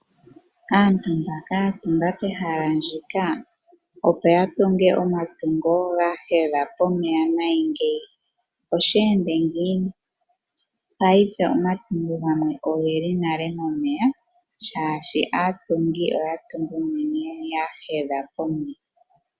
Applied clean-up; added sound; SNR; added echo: none; none; none; none.